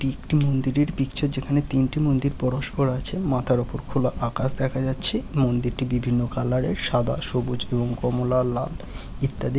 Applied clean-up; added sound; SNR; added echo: none; Fire; 10 dB; none.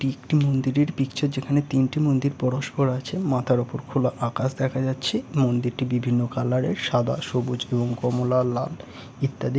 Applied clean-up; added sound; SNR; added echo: none; none; none; none.